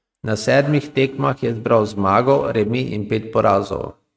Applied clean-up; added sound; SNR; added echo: neural mask model RNNoise.